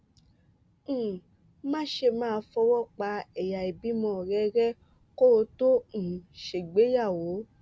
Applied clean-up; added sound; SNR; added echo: none; none; none; none.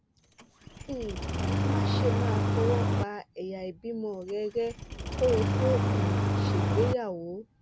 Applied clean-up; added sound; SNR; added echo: none; Engine starting; -5 dB; none.